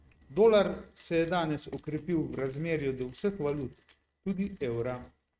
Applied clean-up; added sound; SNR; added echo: neural mask model RNNoise.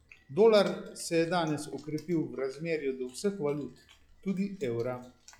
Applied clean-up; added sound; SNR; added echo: classical method log-MMSE.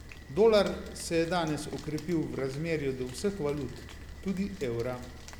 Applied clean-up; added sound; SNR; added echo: none; Rain; 14 dB; none.